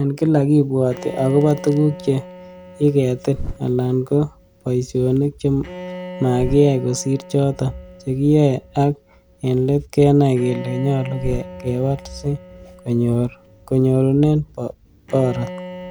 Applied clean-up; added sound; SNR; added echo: none; Bowed string instrument + Bird; 15 dB; none.